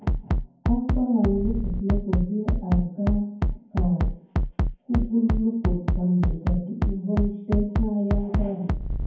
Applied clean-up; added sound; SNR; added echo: none; Bass drum; -1 dB; reverberation time 0.9 s.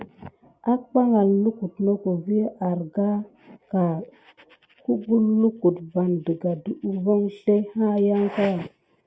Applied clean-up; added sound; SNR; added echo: none; none; none; none.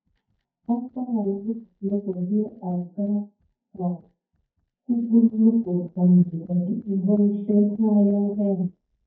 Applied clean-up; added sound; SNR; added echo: neural mask model DeepFilterNet 3.